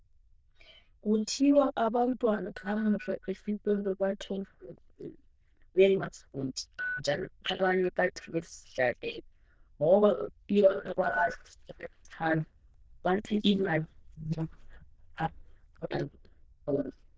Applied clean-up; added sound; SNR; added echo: neural diffusion model UNIVERSE++.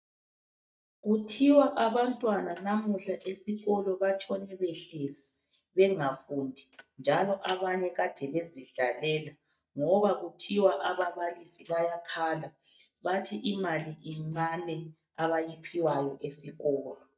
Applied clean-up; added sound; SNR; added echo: neural mask model DeepFilterNet 3.